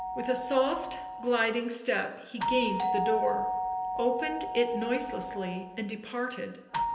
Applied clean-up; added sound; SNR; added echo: none; Doorbell; 3 dB; reverberation time 1.4 s.